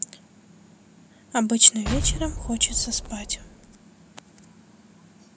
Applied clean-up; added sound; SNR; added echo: none; Explosion; 5 dB; none.